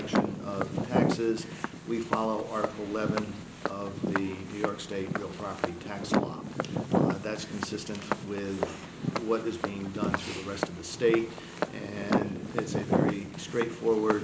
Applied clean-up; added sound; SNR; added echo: none; Walk, footsteps; -1 dB; none.